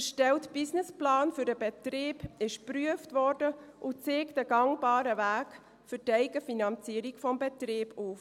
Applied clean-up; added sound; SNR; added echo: none; none; none; none.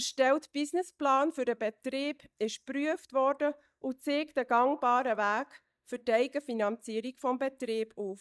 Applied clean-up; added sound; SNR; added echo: neural mask model DeepFilterNet 3.